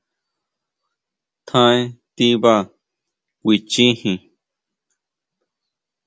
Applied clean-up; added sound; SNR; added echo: none; none; none; none.